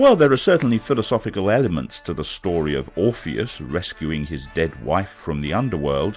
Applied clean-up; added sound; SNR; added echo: none; none; none; none.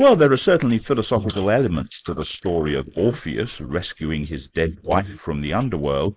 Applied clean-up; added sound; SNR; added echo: neural mask model Resemble Enhance denoiser.